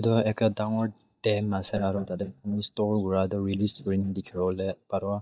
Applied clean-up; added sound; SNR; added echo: neural mask model DeepFilterNet 3.